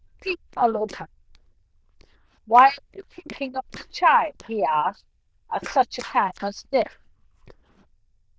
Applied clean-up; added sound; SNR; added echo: neural diffusion model UNIVERSE++.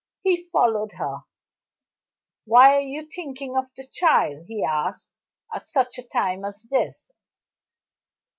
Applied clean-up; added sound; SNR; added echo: none; none; none; none.